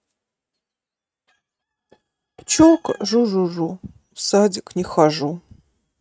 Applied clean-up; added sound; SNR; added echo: neural mask model RNNoise.